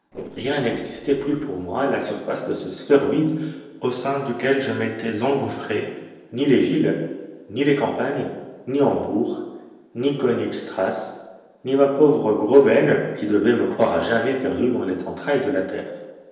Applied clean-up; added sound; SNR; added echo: neural separator model SepFormer DNS4.